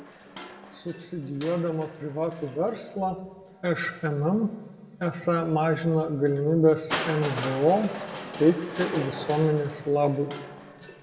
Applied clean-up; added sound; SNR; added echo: none; Crushing; 13 dB; reverberation time 1.2 s.